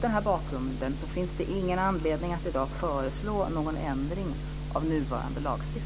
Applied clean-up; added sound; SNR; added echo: none; none; none; none.